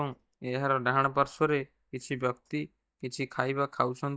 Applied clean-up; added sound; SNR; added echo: neural mask model DeepFilterNet 3.